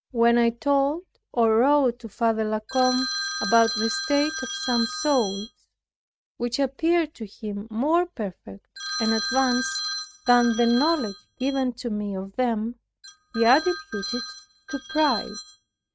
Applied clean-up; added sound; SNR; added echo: neural mask model RNNoise.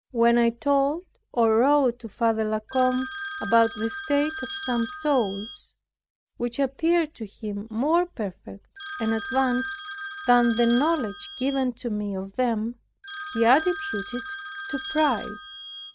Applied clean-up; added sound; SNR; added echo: none; Telephone; 5 dB; none.